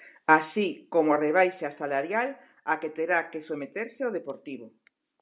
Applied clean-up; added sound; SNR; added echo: none; none; none; none.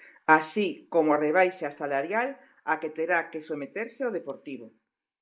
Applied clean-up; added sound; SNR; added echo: neural mask model Resemble Enhance denoiser.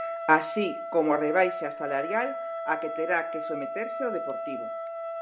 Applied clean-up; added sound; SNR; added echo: none; Trumpet; 5 dB; none.